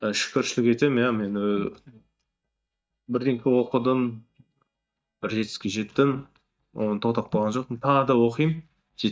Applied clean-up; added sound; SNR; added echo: neural mask model DeepFilterNet 3.